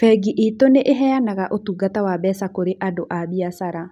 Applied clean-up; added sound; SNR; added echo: none; none; none; none.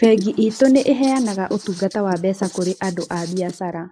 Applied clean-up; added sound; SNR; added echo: neural mask model Resemble Enhance denoiser.